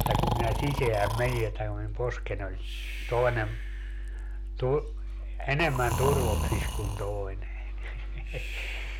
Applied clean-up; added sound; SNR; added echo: none; Breathing; 5 dB; none.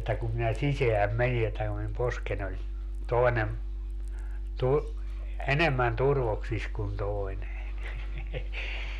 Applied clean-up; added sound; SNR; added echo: none; none; none; none.